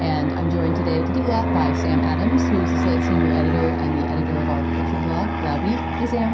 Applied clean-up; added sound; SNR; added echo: none; Fixed-wing aircraft, airplane; -3 dB; reverberation time 0.3 s.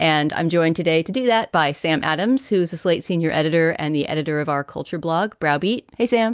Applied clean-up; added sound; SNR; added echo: none; none; none; none.